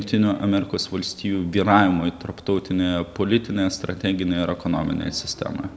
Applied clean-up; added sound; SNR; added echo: none; none; none; none.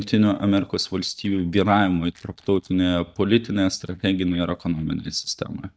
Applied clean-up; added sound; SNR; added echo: neural mask model DeepFilterNet 3.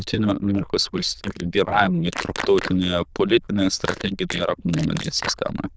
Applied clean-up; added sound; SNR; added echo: neural diffusion model UNIVERSE++.